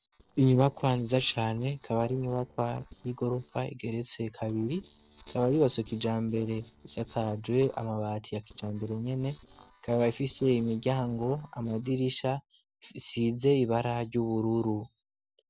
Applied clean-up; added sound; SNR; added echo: neural separator model SepFormer DNS4.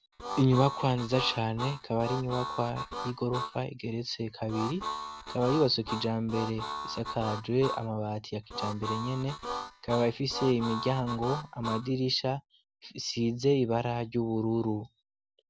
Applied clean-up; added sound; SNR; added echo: none; Harmonica; 8 dB; none.